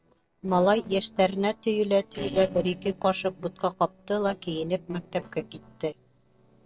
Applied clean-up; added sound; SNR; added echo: neural separator model SepFormer DNS4.